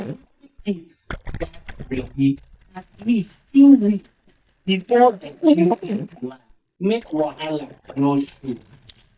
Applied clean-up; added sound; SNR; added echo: neural mask model DeepFilterNet 3.